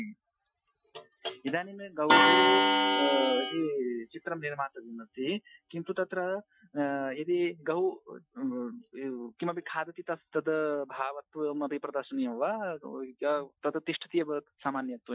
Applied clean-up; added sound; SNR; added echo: classical method Wiener filter.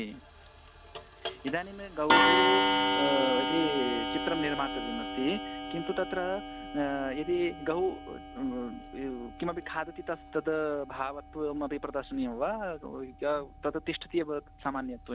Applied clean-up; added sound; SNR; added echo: none; Clock; 0 dB; none.